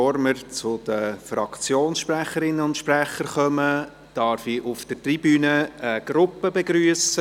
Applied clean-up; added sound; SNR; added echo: none; none; none; none.